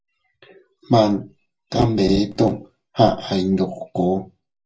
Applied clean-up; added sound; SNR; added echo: none; none; none; reverberation time 0.1 s.